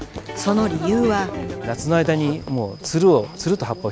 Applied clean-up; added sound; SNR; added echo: none; Run + Domestic sounds, home sounds; 20 dB; none.